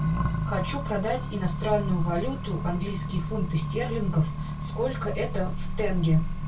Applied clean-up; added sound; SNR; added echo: none; Accelerating, revving, vroom; 2 dB; reverberation time 0.2 s.